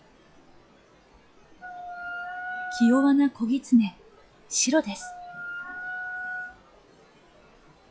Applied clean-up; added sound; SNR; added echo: classical method log-MMSE.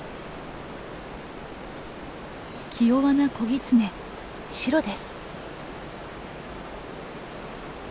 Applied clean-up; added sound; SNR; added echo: none; none; none; none.